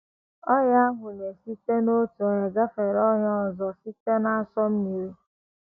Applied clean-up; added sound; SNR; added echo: none; none; none; none.